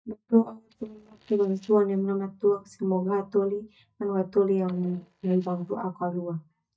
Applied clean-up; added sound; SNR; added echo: neural mask model DeepFilterNet 3.